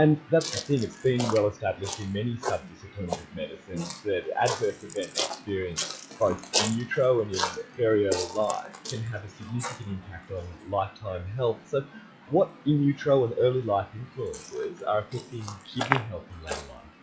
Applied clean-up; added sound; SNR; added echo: classical method log-MMSE.